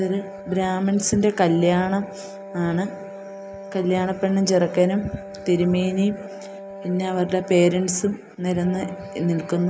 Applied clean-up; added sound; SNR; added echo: none; Wind instrument, woodwind instrument; 15 dB; none.